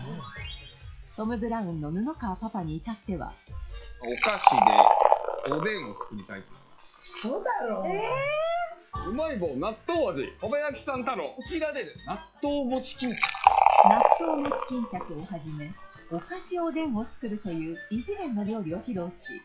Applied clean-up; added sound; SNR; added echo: classical method log-MMSE.